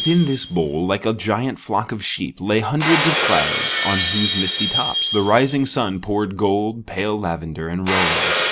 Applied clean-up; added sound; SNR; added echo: none; Shatter; 3 dB; none.